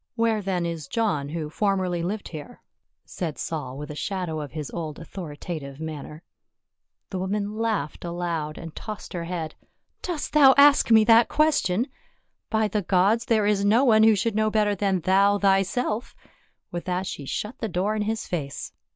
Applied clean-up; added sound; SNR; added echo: none; none; none; none.